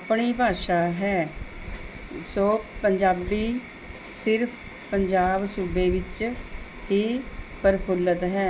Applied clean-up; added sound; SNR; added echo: none; none; none; none.